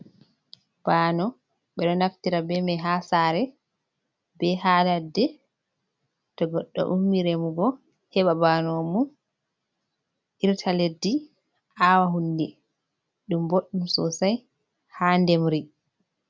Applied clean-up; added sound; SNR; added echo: none; none; none; none.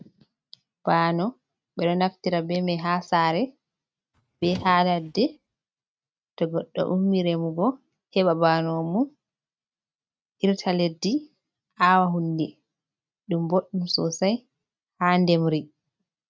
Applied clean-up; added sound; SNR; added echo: neural mask model RNNoise.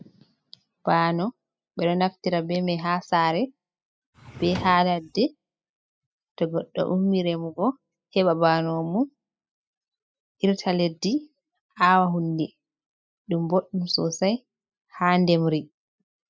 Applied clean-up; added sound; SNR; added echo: classical method spectral subtraction.